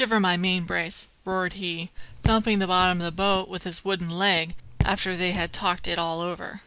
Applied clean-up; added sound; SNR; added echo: none; Raindrop / Drip; 6 dB; none.